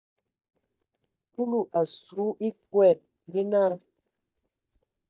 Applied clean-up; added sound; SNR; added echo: neural mask model DeepFilterNet 3.